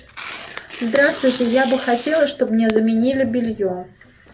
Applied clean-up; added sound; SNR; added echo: none; Tearing; 15 dB; reverberation time 0.3 s.